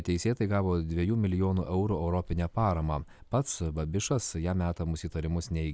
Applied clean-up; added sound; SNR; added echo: none; none; none; none.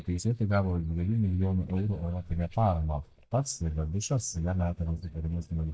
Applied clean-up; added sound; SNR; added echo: neural mask model DeepFilterNet 3.